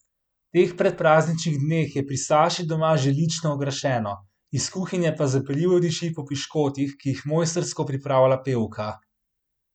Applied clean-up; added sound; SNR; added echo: none; none; none; none.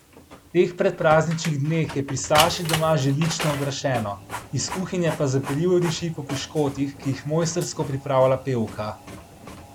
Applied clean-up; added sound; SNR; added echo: none; Printer; 11 dB; none.